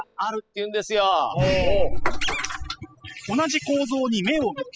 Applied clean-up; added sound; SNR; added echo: classical method spectral subtraction.